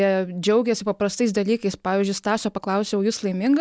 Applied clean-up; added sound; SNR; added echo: none; none; none; none.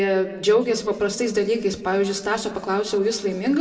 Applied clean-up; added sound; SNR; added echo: none; none; none; reverberation time 1.8 s.